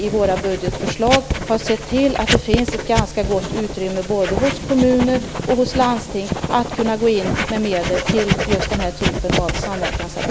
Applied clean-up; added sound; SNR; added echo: none; Writing; 4 dB; none.